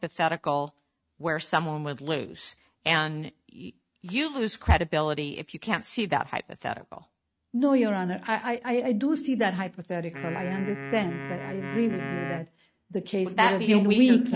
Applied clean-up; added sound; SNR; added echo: neural mask model RNNoise.